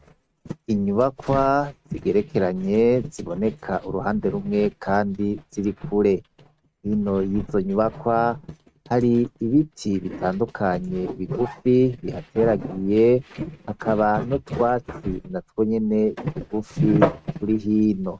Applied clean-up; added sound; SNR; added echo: neural mask model RNNoise.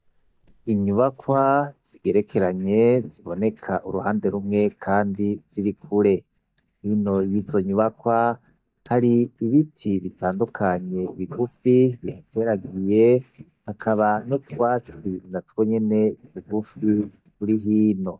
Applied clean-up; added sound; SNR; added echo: neural mask model DeepFilterNet 3.